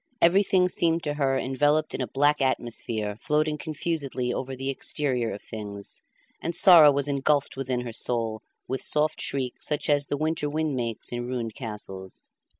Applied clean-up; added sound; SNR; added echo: none; none; none; none.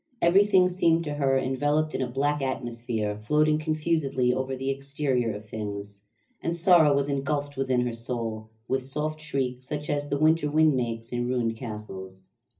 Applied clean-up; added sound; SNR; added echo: none; none; none; reverberation time 0.4 s.